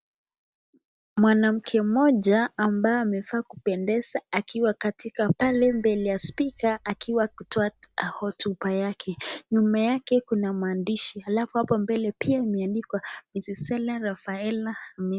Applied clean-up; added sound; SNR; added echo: none; Piano; 20 dB; none.